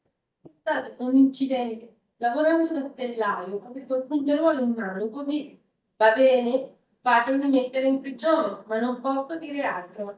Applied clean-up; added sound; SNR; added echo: neural mask model DeepFilterNet 3.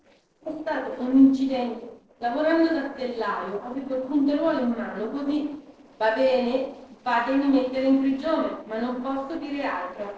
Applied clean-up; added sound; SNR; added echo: neural separator model SepFormer DNS4.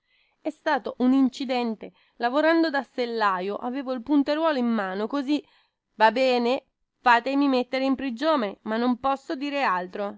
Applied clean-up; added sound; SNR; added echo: none; none; none; none.